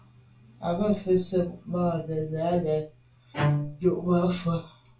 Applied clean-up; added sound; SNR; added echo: none; Bowed string instrument; 3 dB; reverberation time 0.2 s.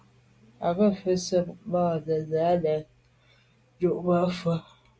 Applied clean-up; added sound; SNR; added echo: none; none; none; none.